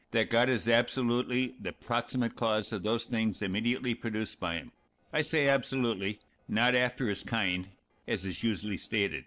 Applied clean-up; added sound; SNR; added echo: neural separator model SepFormer DNS4.